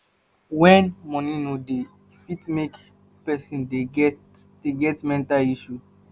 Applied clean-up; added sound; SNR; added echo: none; none; none; none.